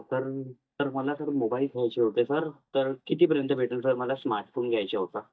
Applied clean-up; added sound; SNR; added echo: neural mask model DeepFilterNet 3.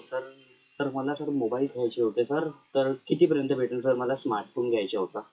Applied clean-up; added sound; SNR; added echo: classical method WPE with log-MMSE.